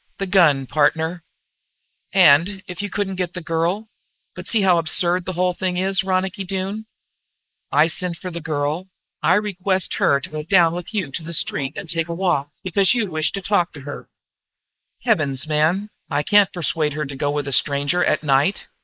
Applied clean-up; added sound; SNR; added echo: neural mask model Resemble Enhance denoiser.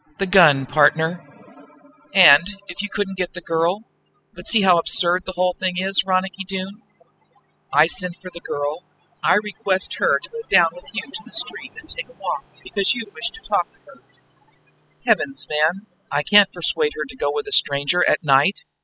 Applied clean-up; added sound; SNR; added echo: classical method spectral subtraction.